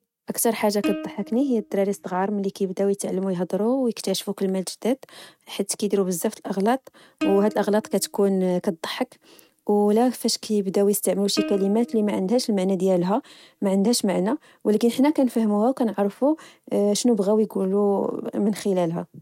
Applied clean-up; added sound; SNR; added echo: neural mask model RNNoise.